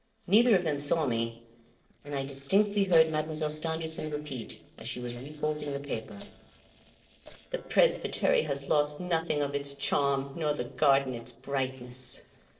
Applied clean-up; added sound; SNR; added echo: neural separator model SepFormer DNS4.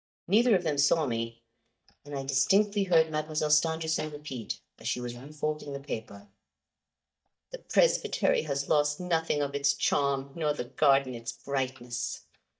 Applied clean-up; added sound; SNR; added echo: neural mask model DeepFilterNet 3.